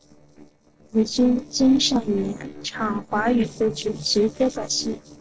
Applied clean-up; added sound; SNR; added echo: neural separator model SepFormer DNS4.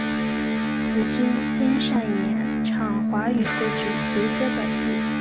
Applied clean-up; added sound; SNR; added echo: none; Electric guitar; -4 dB; none.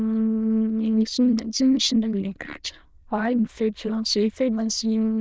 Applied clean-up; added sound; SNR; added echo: neural diffusion model UNIVERSE++.